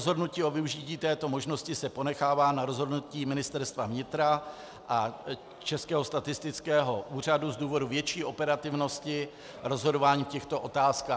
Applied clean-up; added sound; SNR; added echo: none; none; none; none.